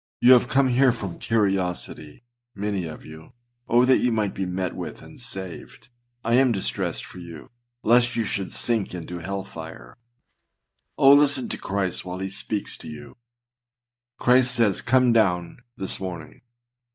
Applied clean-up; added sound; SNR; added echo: neural mask model DeepFilterNet 3.